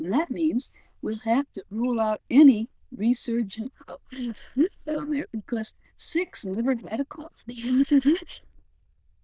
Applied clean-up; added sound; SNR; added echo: neural diffusion model UNIVERSE++.